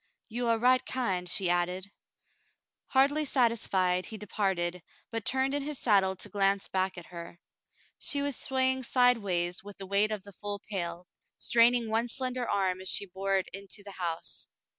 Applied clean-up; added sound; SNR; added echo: none; none; none; none.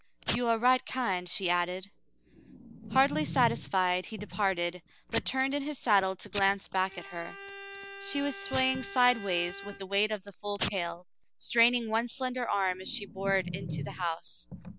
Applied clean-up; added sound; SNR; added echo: none; Packing tape, duct tape / Tearing + Bowed string instrument; 11 dB; none.